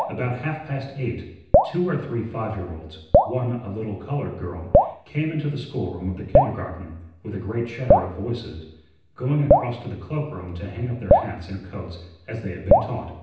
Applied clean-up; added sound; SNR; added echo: none; Drip; -4 dB; reverberation time 0.9 s.